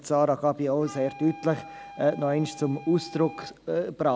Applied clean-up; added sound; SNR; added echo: none; Wind instrument, woodwind instrument; 19 dB; none.